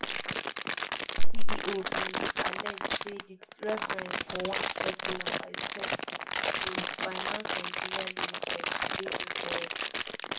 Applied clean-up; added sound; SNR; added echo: none; Crumpling, crinkling; 6 dB; reverberation time 0.2 s.